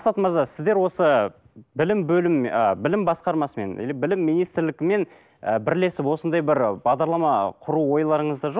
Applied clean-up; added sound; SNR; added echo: none; none; none; none.